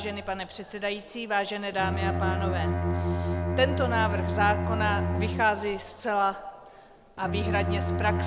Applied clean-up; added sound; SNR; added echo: none; Bowed string instrument; 0 dB; none.